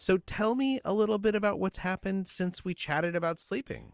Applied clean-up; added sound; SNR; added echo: none; none; none; none.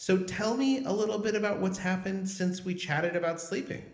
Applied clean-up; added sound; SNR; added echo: none; none; none; reverberation time 0.8 s.